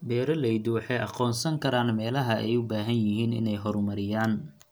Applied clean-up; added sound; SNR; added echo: none; none; none; none.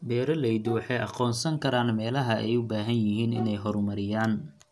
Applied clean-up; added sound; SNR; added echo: none; Bowed string instrument; 16 dB; none.